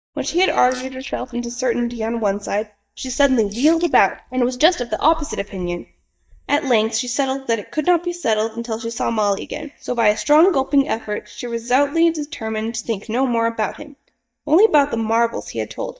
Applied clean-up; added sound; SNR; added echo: neural mask model DeepFilterNet 3.